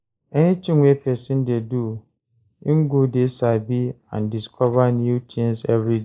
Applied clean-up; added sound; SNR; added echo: neural mask model Resemble Enhance denoiser.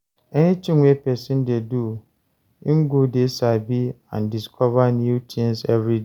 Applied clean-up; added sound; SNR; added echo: none; none; none; none.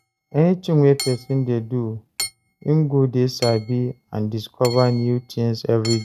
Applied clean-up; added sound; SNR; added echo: neural mask model RNNoise.